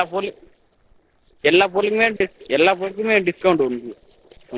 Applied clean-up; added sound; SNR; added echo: neural separator model SepFormer DNS4.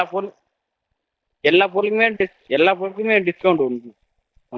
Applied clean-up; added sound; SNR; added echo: neural mask model DeepFilterNet 3.